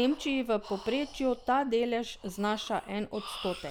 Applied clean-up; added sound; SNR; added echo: none; Breathing; 16 dB; none.